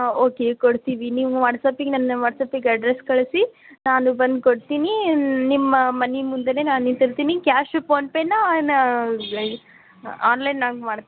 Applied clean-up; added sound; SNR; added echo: none; none; none; none.